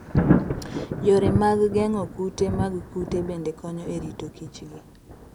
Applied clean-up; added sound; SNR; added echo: none; Thunder; 2 dB; none.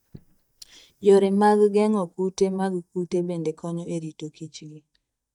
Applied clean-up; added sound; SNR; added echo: neural mask model DeepFilterNet 3.